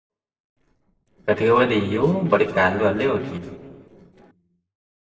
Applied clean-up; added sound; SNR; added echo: neural separator model SepFormer DNS4.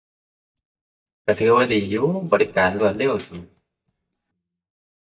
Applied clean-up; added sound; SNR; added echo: neural mask model DeepFilterNet 3.